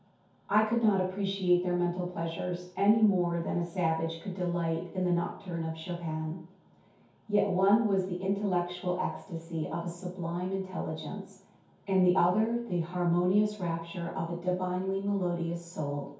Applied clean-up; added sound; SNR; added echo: none; none; none; reverberation time 0.6 s.